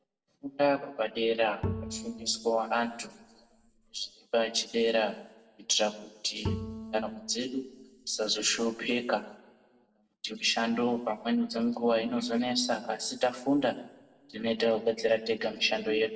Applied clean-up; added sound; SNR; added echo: none; Bowed string instrument; 10 dB; reverberation time 0.6 s.